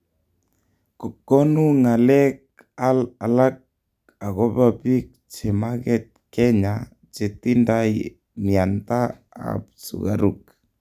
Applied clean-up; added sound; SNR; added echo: none; none; none; none.